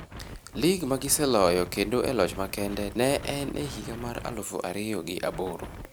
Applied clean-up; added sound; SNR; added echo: none; Wind; 14 dB; none.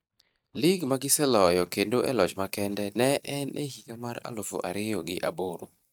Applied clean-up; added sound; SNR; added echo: neural mask model DeepFilterNet 3.